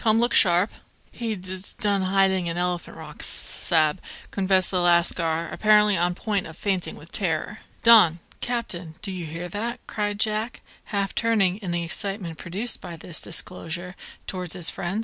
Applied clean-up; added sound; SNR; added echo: none; none; none; none.